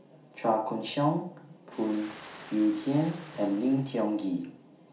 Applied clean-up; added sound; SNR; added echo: none; Ocean; 19 dB; reverberation time 0.4 s.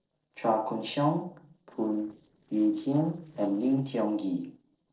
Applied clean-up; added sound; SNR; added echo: neural separator model SepFormer DNS4.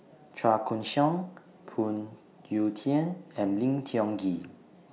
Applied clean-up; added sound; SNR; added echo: none; none; none; none.